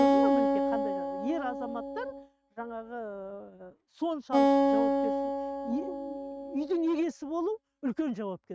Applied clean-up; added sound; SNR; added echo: neural mask model RNNoise.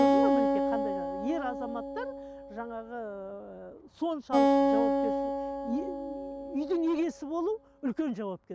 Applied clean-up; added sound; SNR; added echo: none; Acoustic guitar; -4 dB; none.